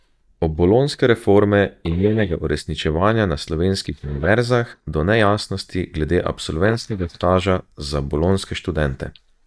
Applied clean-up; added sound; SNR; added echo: neural mask model DeepFilterNet 3.